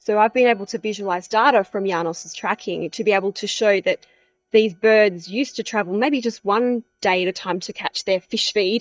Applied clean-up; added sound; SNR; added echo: neural mask model DeepFilterNet 3.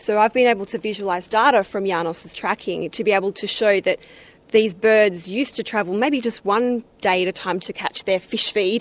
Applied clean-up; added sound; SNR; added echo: none; none; none; none.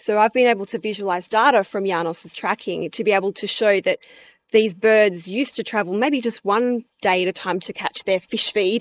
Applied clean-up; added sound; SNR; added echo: neural mask model Resemble Enhance denoiser.